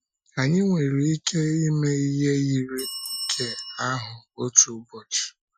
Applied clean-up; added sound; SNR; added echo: classical method Wiener filter.